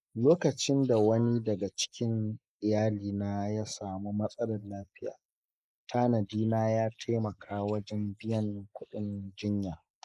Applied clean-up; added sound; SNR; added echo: neural mask model Resemble Enhance denoiser.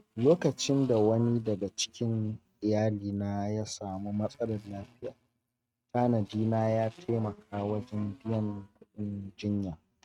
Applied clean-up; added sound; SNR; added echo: neural mask model RNNoise.